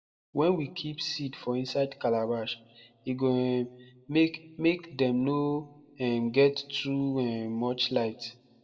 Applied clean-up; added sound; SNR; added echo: none; none; none; reverberation time 0.4 s.